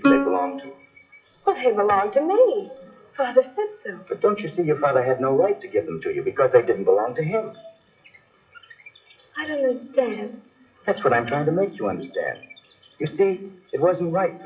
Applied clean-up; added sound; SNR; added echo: classical method WPE with log-MMSE.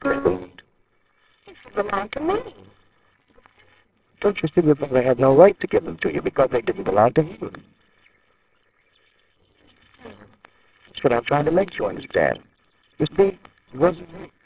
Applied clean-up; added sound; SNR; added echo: neural separator model SepFormer WHAMR!.